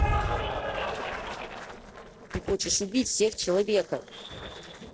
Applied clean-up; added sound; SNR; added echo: neural separator model SepFormer DNS4.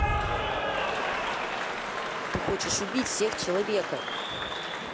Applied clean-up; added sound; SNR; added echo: none; Applause / Cheering; -3 dB; none.